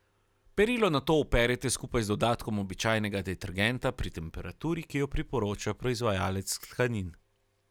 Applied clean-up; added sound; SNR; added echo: none; none; none; none.